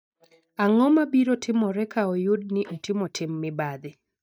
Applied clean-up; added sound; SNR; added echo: neural mask model DeepFilterNet 3.